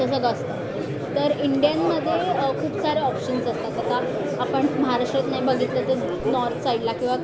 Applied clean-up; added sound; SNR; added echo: none; Crowd; 3 dB; none.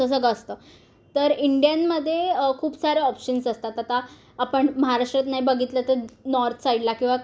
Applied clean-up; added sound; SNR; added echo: none; none; none; none.